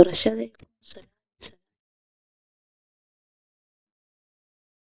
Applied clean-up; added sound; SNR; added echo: neural mask model DeepFilterNet 3.